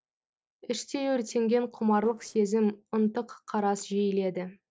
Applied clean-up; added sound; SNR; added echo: neural separator model SepFormer DNS4.